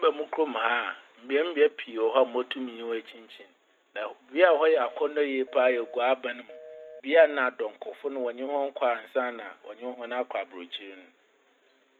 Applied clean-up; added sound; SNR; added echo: none; Telephone; 20 dB; none.